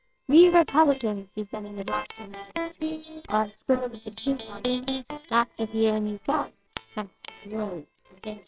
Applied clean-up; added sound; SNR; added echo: neural separator model SepFormer WHAMR!.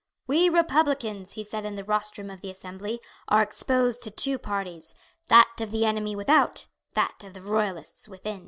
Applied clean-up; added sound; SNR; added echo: none; none; none; none.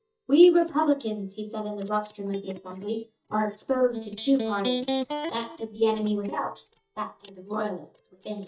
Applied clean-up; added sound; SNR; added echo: neural mask model DeepFilterNet 3.